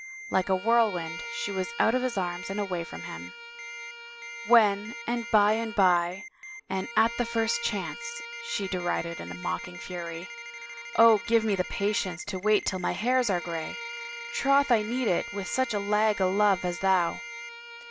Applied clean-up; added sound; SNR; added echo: none; Bowed string instrument + Ringtone; 12 dB; none.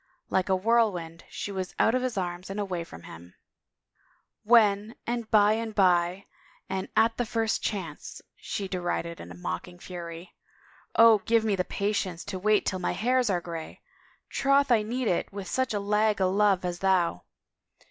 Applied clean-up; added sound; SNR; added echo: none; none; none; none.